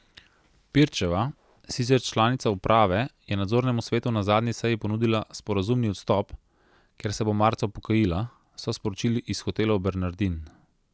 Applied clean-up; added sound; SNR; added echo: none; none; none; none.